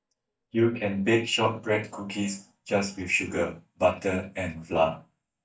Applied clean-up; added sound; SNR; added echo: neural mask model DeepFilterNet 3.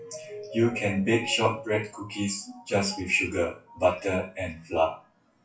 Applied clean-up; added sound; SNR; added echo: classical method WPE with log-MMSE.